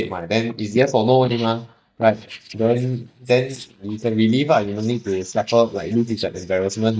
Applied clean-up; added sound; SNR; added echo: neural mask model DeepFilterNet 3.